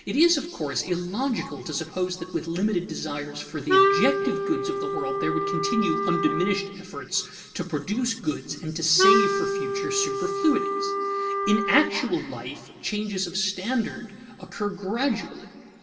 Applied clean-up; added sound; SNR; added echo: none; Wind instrument, woodwind instrument; -2 dB; reverberation time 2.2 s.